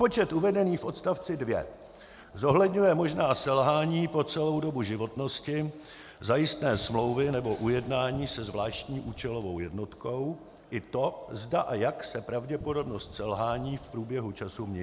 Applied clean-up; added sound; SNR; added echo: none; Wind; 17 dB; none.